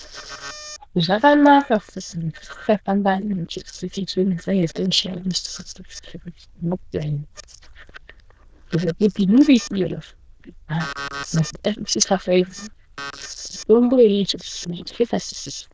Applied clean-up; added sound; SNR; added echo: neural diffusion model UNIVERSE++.